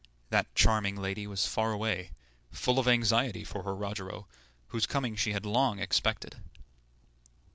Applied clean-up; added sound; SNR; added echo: none; none; none; none.